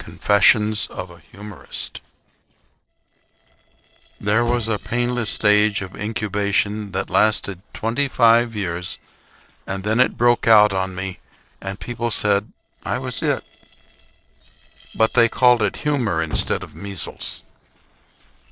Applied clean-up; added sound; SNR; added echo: neural separator model SepFormer DNS4.